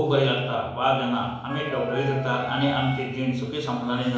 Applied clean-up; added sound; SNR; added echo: none; Wind instrument, woodwind instrument; 10 dB; reverberation time 1.0 s.